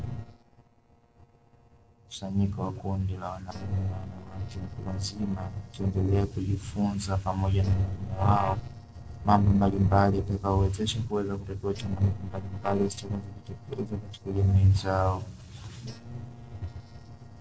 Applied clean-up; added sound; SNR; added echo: neural separator model SepFormer DNS4.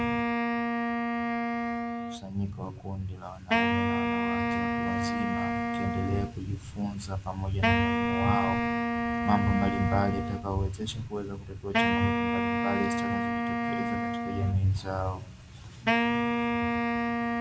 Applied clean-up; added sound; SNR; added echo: none; Wind instrument, woodwind instrument; -3 dB; none.